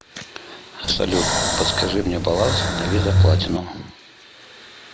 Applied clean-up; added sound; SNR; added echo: none; Breathing; -5 dB; none.